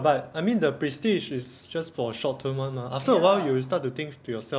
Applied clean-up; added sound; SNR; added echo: none; none; none; none.